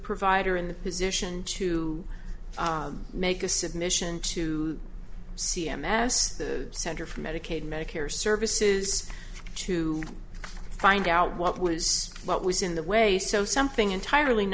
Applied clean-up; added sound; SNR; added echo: none; none; none; none.